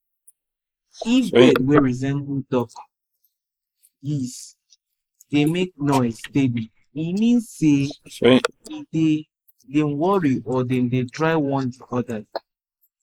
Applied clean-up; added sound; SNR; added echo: neural mask model Resemble Enhance denoiser.